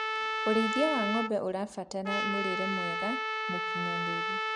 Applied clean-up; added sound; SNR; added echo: none; Trumpet; -1 dB; none.